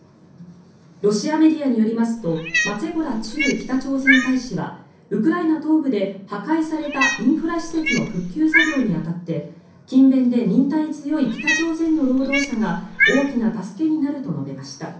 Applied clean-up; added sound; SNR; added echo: none; Cat; 3 dB; reverberation time 0.6 s.